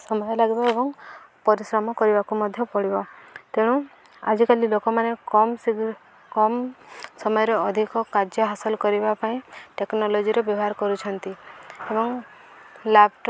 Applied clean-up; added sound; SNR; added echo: none; none; none; none.